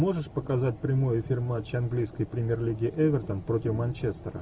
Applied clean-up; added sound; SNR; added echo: none; none; none; none.